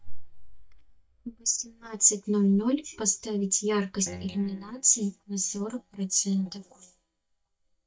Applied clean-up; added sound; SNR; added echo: neural mask model DeepFilterNet 3.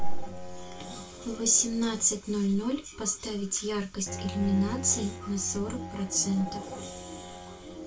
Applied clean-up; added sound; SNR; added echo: none; Bowed string instrument; 13 dB; reverberation time 0.2 s.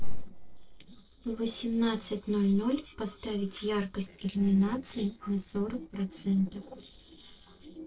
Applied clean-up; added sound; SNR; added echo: neural separator model SepFormer DNS4.